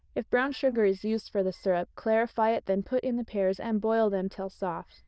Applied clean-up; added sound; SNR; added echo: neural diffusion model UNIVERSE++.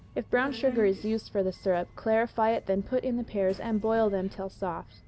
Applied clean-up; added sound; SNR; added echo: none; Subway, metro, underground; 17 dB; none.